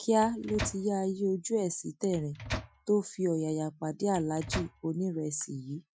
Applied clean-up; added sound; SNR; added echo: classical method Wiener filter.